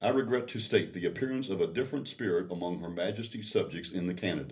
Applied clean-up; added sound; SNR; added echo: none; none; none; reverberation time 0.3 s.